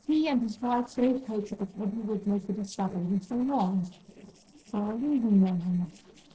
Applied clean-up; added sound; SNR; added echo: neural separator model SepFormer DNS4.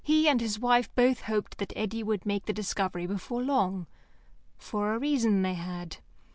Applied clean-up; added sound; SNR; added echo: none; none; none; none.